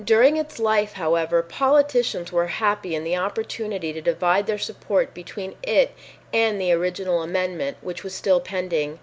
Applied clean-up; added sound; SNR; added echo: none; none; none; none.